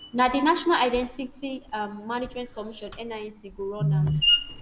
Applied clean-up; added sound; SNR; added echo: none; Screech; 6 dB; none.